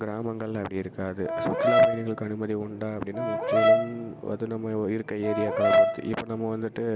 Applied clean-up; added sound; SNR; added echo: none; Brass instrument; -5 dB; none.